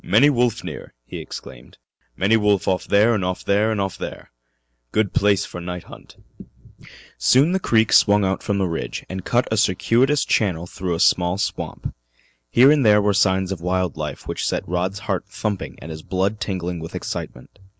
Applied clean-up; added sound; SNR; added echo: none; none; none; none.